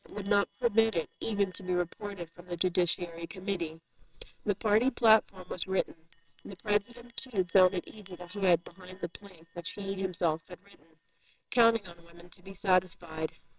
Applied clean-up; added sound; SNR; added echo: neural separator model SepFormer WHAMR!.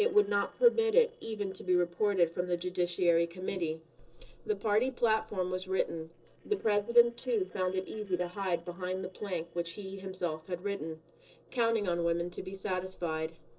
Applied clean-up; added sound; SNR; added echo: neural separator model SepFormer DNS4.